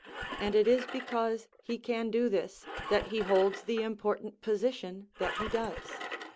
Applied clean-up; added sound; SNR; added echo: none; Engine; 11 dB; none.